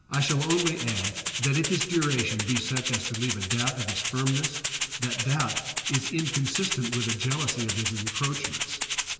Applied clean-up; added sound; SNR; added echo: none; Rattle (instrument); 2 dB; reverberation time 1.9 s.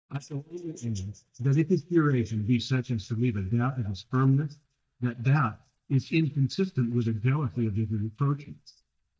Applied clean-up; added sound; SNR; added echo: neural mask model DeepFilterNet 3.